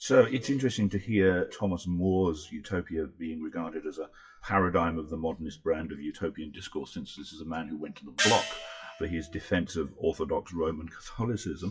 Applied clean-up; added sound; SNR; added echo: classical method WPE with log-MMSE.